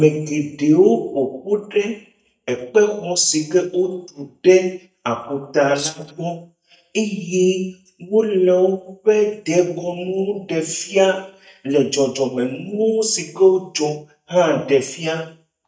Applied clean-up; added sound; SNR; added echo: neural mask model DeepFilterNet 3.